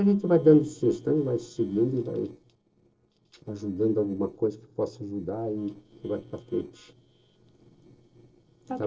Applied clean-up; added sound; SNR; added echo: neural separator model SepFormer DNS4.